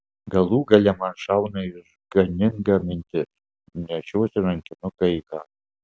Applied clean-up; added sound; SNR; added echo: none; none; none; none.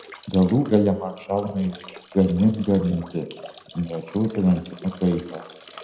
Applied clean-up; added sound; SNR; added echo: none; Drip / Trickle, dribble / Bathtub (filling or washing); 20 dB; reverberation time 0.8 s.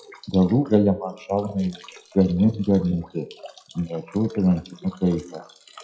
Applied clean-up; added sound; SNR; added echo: classical method WPE with log-MMSE.